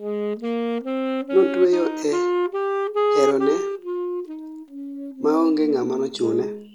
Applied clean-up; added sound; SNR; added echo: none; Wind instrument, woodwind instrument; 1 dB; none.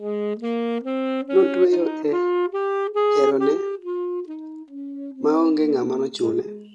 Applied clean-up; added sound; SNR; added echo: neural mask model RNNoise.